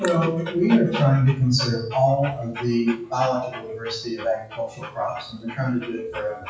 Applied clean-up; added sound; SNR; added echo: classical method WPE with log-MMSE.